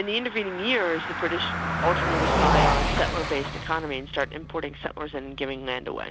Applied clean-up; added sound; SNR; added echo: none; Car passing by; -1 dB; none.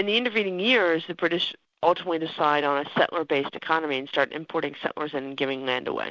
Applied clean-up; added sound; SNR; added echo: none; none; none; none.